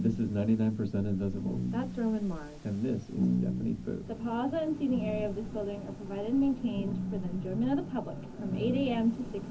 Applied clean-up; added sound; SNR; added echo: none; Wind; 16 dB; reverberation time 0.4 s.